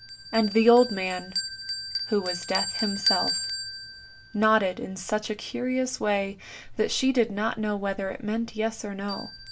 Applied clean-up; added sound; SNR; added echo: none; Bell; 8 dB; none.